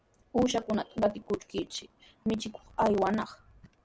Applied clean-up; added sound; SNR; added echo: none; none; none; none.